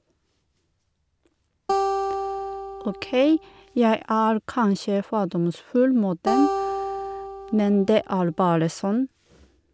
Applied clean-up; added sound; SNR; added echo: none; Acoustic guitar; 5 dB; none.